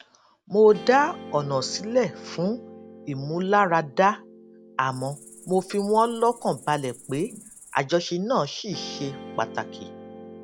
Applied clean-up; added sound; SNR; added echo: none; Cricket + Guitar; 18 dB; none.